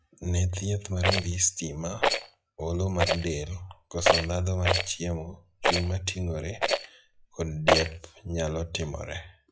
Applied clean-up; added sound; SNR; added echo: classical method log-MMSE.